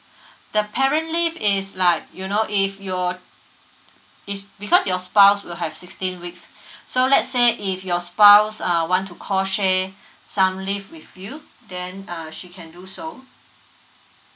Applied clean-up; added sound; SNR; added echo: none; none; none; none.